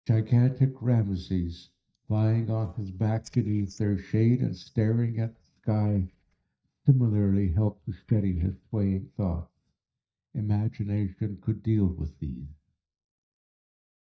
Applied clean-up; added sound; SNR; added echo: neural mask model DeepFilterNet 3.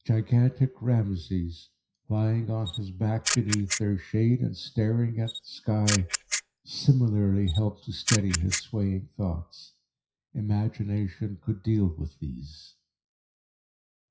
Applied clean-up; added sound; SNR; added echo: classical method WPE with log-MMSE.